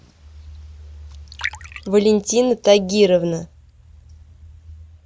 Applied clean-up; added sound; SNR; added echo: none; Liquid; 18 dB; none.